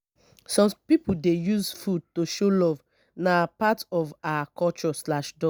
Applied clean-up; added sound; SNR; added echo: none; none; none; none.